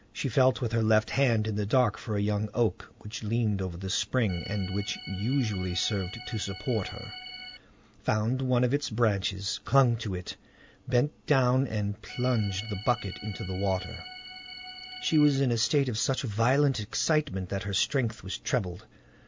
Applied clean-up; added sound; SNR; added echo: none; Organ; 14 dB; none.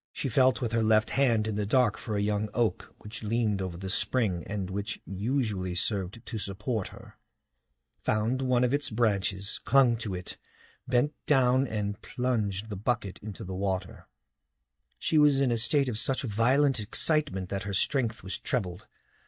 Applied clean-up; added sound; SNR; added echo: neural mask model DeepFilterNet 3.